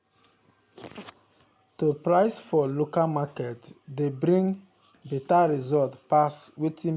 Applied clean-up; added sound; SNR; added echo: none; none; none; none.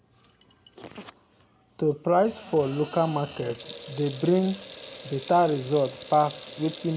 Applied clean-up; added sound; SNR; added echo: none; Sink (filling or washing) / Water tap, faucet; 17 dB; none.